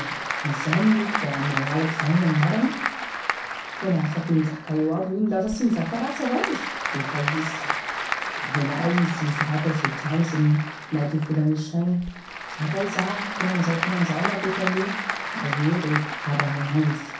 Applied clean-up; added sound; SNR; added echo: none; Applause / Crowd; 5 dB; reverberation time 0.5 s.